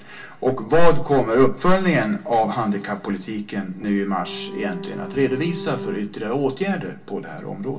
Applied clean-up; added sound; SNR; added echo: none; Bowed string instrument; 12 dB; reverberation time 0.2 s.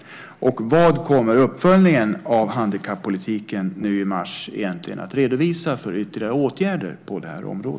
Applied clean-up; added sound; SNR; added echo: none; none; none; none.